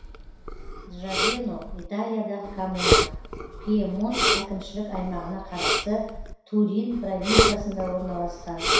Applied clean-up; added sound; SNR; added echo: none; Respiratory sounds; -2 dB; reverberation time 0.7 s.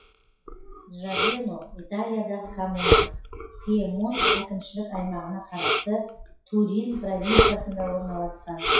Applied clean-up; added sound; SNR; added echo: classical method WPE with log-MMSE.